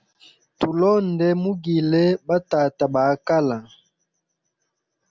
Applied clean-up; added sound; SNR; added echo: none; none; none; none.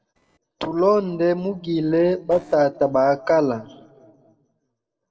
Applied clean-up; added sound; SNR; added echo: neural separator model SepFormer DNS4.